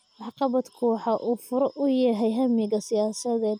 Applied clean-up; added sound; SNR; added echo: none; none; none; none.